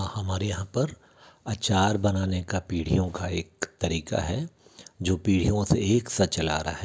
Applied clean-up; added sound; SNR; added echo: none; none; none; none.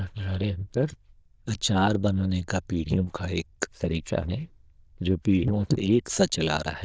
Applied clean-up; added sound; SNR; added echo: neural diffusion model UNIVERSE++.